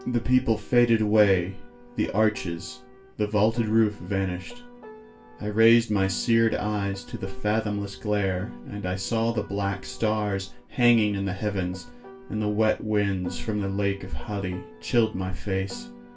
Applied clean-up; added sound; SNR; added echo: none; Piano; 19 dB; reverberation time 0.2 s.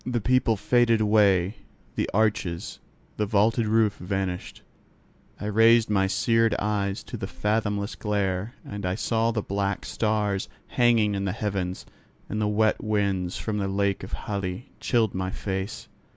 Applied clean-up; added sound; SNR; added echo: none; none; none; none.